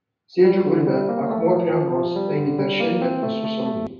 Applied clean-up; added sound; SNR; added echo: none; Piano; 1 dB; reverberation time 0.9 s.